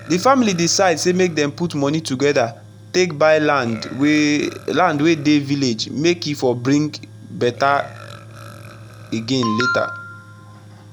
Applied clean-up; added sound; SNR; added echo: none; Tools + Burping, eructation; 19 dB; none.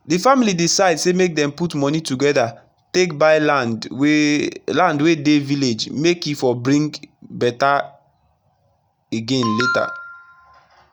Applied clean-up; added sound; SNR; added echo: none; none; none; none.